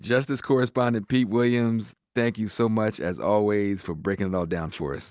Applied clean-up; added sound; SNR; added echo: none; none; none; none.